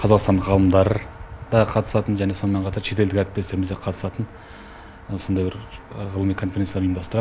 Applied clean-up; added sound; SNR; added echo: none; none; none; none.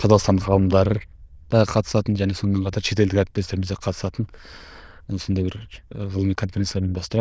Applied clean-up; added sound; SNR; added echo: neural diffusion model UNIVERSE++.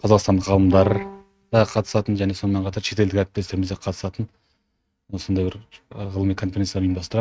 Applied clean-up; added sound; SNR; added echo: neural mask model RNNoise.